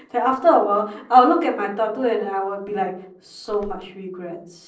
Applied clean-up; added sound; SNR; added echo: neural separator model SepFormer DNS4.